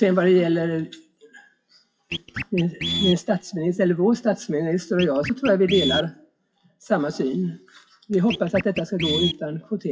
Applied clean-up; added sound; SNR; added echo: classical method WPE with log-MMSE.